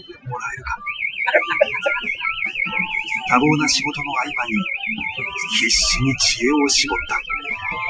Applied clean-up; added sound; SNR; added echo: classical method Wiener filter.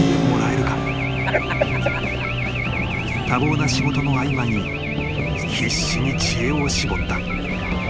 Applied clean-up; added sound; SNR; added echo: none; Keyboard (musical) + Race car, auto racing / Alarm; -2 dB; none.